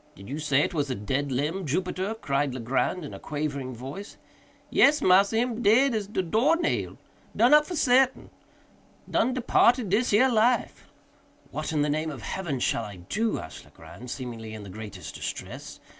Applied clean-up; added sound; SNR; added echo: none; none; none; none.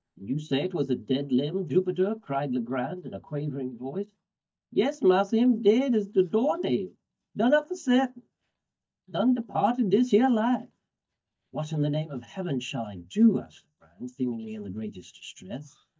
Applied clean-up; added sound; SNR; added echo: neural mask model DeepFilterNet 3.